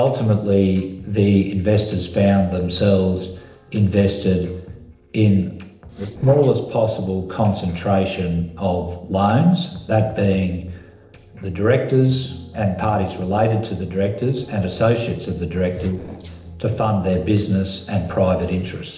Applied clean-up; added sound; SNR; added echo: neural separator model SepFormer DNS4.